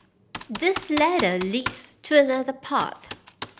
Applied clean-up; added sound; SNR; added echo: none; Computer keyboard; 13 dB; none.